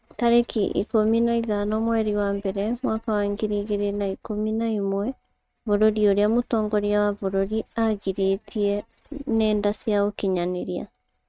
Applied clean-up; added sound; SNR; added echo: neural mask model RNNoise.